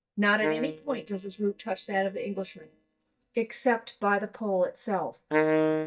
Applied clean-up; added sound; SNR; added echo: neural mask model DeepFilterNet 3.